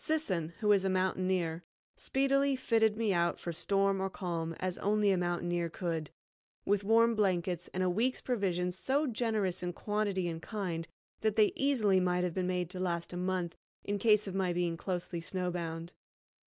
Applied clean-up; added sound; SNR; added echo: none; none; none; none.